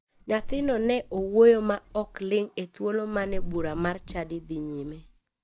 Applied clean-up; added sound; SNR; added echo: neural mask model DeepFilterNet 3.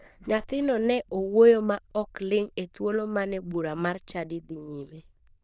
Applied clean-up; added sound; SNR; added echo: neural diffusion model UNIVERSE++.